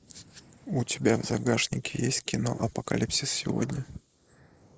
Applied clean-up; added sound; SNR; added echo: neural mask model Resemble Enhance denoiser.